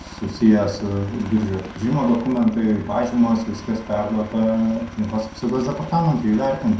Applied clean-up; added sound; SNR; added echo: none; Aircraft; 17 dB; reverberation time 0.5 s.